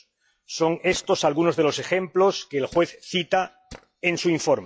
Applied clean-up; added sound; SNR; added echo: classical method log-MMSE.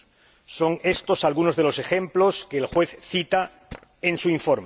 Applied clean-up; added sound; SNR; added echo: none; Tools; 20 dB; none.